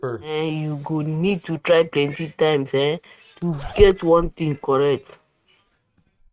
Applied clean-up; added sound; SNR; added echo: neural mask model RNNoise.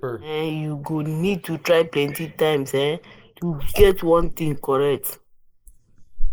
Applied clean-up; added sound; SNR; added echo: neural mask model Resemble Enhance denoiser.